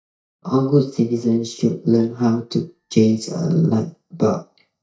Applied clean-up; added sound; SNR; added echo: neural mask model DeepFilterNet 3.